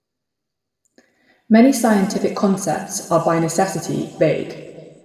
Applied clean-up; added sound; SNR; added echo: none; none; none; reverberation time 1.7 s.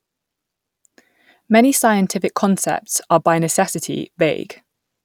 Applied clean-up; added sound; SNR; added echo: none; none; none; none.